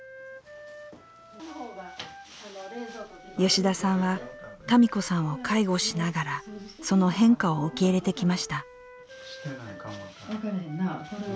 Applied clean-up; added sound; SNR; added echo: none; Wind instrument, woodwind instrument; 20 dB; none.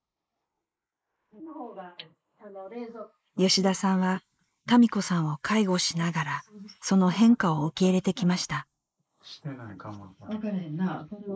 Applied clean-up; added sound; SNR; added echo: neural mask model Resemble Enhance denoiser.